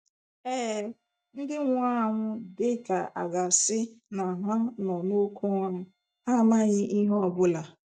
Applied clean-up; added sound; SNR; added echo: neural mask model DeepFilterNet 3.